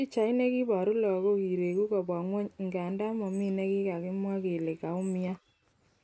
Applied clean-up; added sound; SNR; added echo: none; none; none; none.